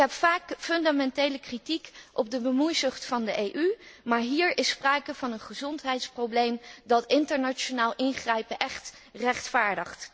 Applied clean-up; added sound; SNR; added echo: none; none; none; none.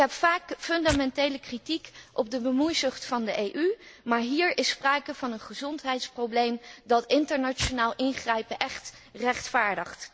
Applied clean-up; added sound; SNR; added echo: none; Tearing; 14 dB; none.